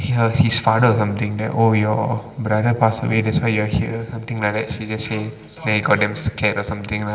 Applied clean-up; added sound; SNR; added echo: none; none; none; reverberation time 2.4 s.